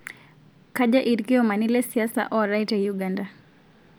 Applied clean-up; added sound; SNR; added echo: none; none; none; none.